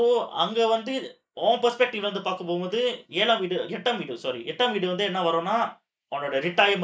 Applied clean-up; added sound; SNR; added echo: neural mask model Resemble Enhance denoiser.